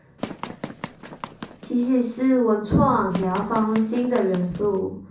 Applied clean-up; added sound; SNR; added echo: none; Run; 13 dB; reverberation time 0.6 s.